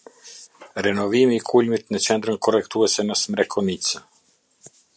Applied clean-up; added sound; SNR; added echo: none; none; none; none.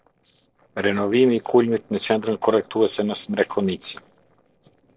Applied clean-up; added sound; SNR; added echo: neural separator model SepFormer DNS4.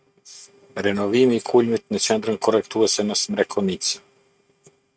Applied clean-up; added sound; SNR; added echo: neural mask model RNNoise.